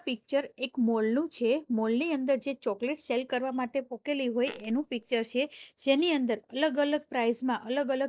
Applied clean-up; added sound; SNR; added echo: neural separator model SepFormer DNS4.